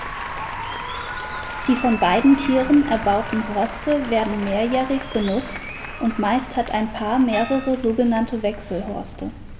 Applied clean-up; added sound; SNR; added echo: none; Applause + Gong; 12 dB; none.